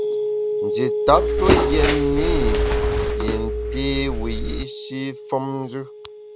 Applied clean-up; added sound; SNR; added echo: none; Bird + Telephone; -3 dB; none.